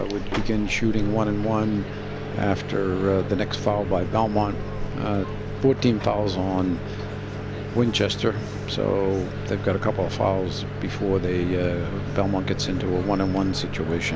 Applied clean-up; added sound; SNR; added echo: none; Microwave oven; 5 dB; none.